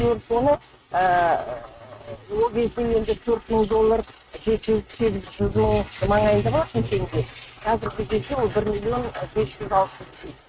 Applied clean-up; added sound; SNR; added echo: neural mask model RNNoise.